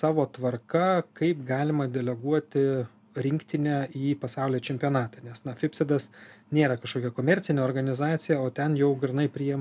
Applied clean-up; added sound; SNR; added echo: none; none; none; none.